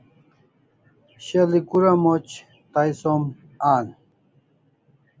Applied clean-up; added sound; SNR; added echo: none; none; none; none.